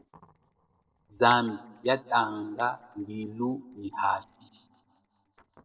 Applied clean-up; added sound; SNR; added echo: neural separator model SepFormer DNS4.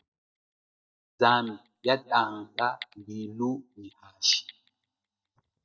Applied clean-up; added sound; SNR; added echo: neural mask model DeepFilterNet 3.